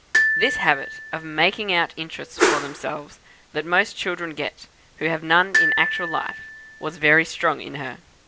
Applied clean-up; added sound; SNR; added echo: none; Glockenspiel + Whoosh, swoosh, swish; 1 dB; none.